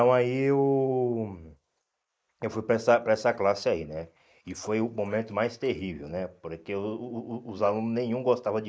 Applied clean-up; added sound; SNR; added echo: neural mask model Resemble Enhance denoiser.